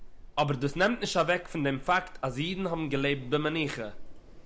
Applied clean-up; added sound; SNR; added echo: none; Wind; 13 dB; none.